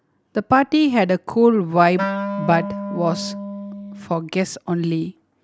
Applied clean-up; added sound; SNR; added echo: none; Wind instrument, woodwind instrument; 8 dB; none.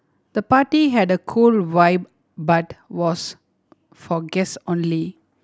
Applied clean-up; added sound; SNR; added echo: none; none; none; none.